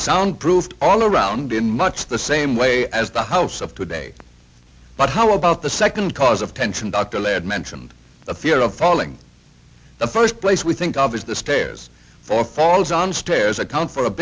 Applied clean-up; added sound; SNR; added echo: none; none; none; none.